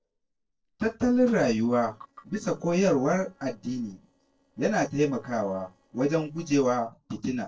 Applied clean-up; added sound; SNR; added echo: neural separator model SepFormer DNS4.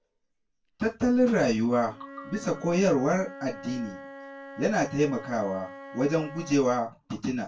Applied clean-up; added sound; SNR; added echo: none; Wind instrument, woodwind instrument; 17 dB; reverberation time 0.2 s.